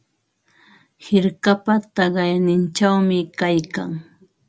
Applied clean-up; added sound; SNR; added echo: none; none; none; none.